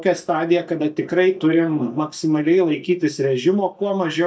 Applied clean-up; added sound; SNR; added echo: neural mask model DeepFilterNet 3.